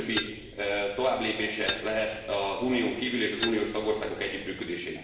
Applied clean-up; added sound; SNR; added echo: none; Keys jangling; 5 dB; reverberation time 1.2 s.